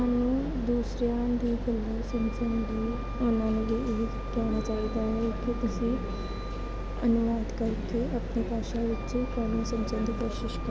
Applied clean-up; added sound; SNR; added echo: none; Wind instrument, woodwind instrument; 20 dB; none.